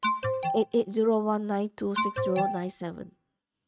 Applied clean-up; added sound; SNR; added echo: neural mask model RNNoise.